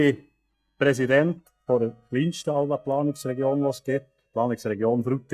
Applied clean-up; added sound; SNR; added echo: neural mask model DeepFilterNet 3.